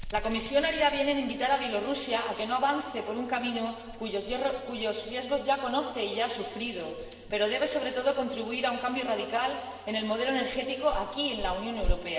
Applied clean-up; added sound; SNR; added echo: none; Rattle; 11 dB; reverberation time 2.3 s.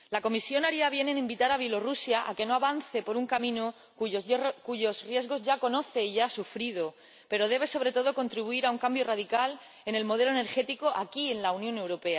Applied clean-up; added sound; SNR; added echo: none; none; none; none.